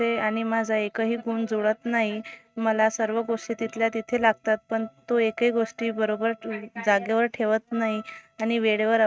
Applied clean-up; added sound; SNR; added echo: neural mask model RNNoise.